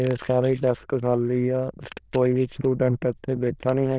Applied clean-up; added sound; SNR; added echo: neural diffusion model UNIVERSE++.